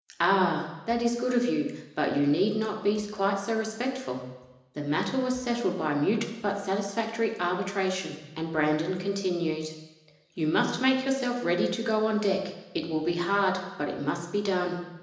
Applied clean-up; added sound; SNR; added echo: none; none; none; reverberation time 1.0 s.